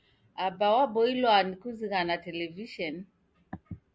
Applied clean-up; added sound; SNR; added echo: none; none; none; none.